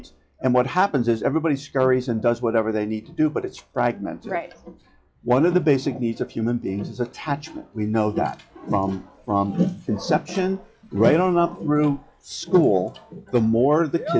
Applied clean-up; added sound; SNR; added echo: classical method log-MMSE.